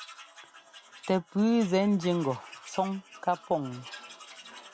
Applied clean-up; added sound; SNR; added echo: none; Tools; 18 dB; none.